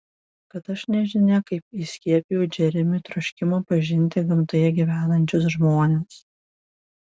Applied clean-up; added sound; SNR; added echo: none; none; none; none.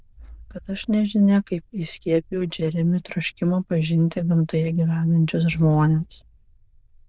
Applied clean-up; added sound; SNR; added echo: neural diffusion model UNIVERSE++.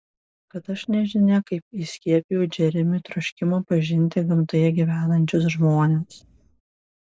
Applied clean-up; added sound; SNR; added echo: neural mask model Resemble Enhance denoiser.